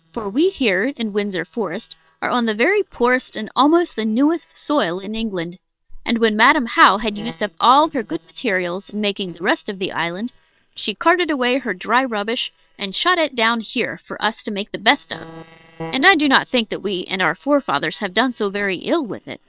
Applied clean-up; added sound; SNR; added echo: neural separator model SepFormer WHAM!.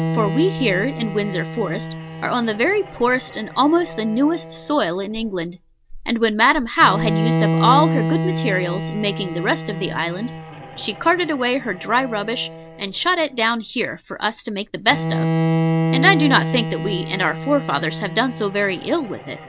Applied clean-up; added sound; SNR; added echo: none; Bowed string instrument; 4 dB; none.